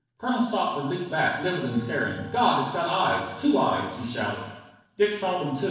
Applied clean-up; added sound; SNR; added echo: neural separator model SepFormer DNS4.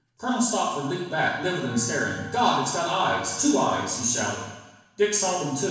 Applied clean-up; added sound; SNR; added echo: none; Wind instrument, woodwind instrument; 20 dB; reverberation time 1.1 s.